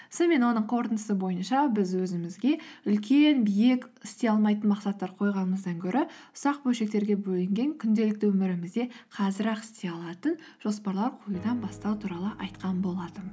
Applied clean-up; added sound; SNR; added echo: none; none; none; none.